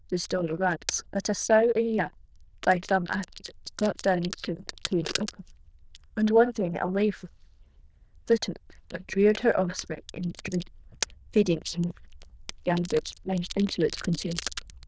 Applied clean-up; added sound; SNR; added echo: neural diffusion model UNIVERSE++.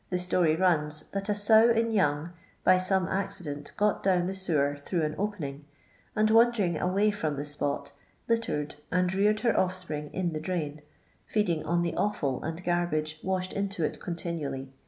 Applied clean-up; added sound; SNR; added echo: none; none; none; none.